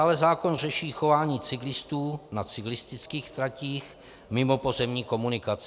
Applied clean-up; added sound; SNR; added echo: none; none; none; none.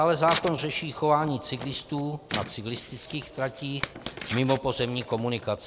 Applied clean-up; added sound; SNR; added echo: none; Tearing; 10 dB; none.